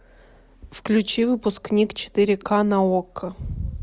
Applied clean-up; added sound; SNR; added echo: none; none; none; none.